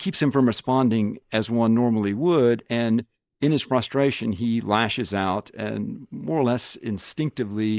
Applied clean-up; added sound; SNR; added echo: neural mask model Resemble Enhance denoiser.